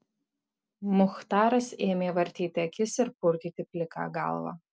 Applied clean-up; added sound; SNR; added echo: none; none; none; none.